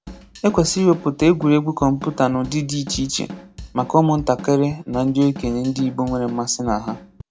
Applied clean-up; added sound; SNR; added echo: none; Drum kit; 16 dB; none.